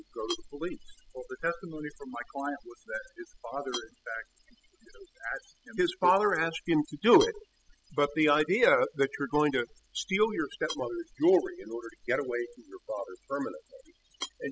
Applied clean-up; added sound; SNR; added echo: classical method spectral subtraction.